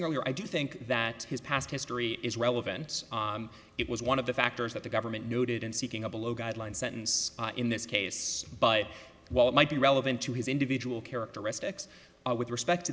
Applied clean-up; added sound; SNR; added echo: none; none; none; none.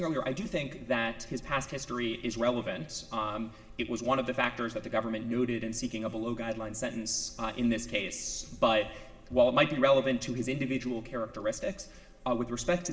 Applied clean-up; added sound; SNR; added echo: none; Gull, seagull; 19 dB; reverberation time 1.5 s.